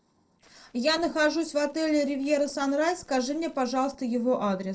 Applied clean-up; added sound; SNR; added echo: neural separator model SepFormer DNS4.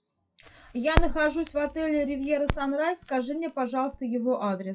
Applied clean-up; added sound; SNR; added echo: classical method WPE with log-MMSE.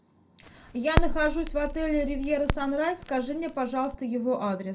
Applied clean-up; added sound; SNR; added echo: none; Crackle; 2 dB; reverberation time 0.3 s.